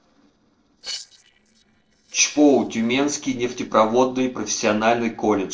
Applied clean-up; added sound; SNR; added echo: neural separator model SepFormer DNS4.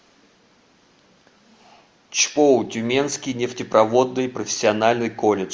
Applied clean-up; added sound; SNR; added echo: none; none; none; none.